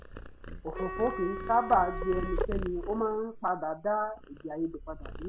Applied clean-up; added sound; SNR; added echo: none; Purr + Wind instrument, woodwind instrument; 6 dB; none.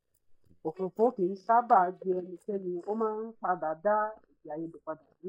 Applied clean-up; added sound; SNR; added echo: neural mask model DeepFilterNet 3.